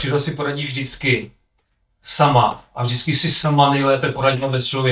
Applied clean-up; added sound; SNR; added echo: neural mask model DeepFilterNet 3.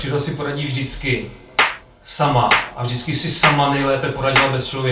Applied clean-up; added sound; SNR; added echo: none; Clapping; 2 dB; reverberation time 0.3 s.